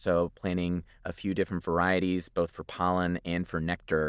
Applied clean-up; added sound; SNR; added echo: none; none; none; none.